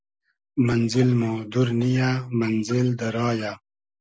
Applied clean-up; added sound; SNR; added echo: none; none; none; none.